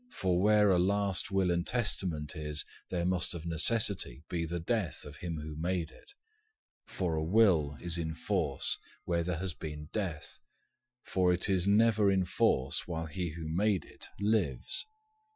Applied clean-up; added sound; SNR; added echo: classical method Wiener filter.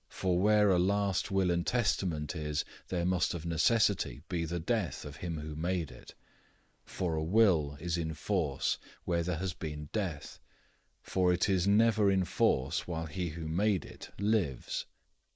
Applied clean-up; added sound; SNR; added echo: neural mask model Resemble Enhance denoiser.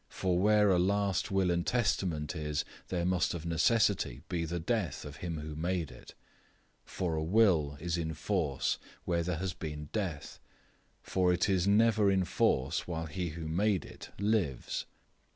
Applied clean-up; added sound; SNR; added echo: none; none; none; none.